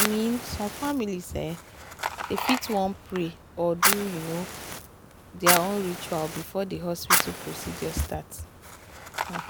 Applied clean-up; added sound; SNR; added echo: none; Fire; 0 dB; none.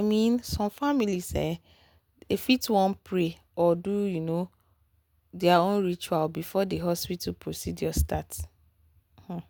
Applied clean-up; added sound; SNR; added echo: none; none; none; none.